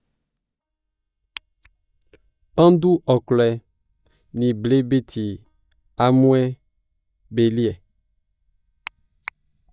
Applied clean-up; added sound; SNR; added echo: neural mask model DeepFilterNet 3.